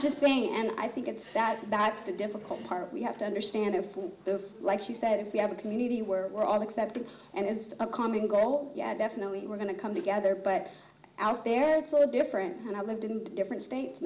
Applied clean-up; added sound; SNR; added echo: none; none; none; none.